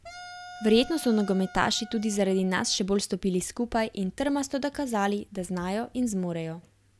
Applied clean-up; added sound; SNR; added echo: none; Wind instrument, woodwind instrument; 18 dB; none.